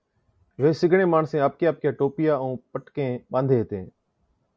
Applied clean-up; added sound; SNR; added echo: none; none; none; none.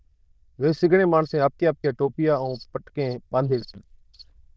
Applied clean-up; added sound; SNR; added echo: neural diffusion model UNIVERSE++.